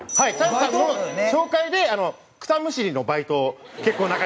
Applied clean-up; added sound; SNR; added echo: none; none; none; none.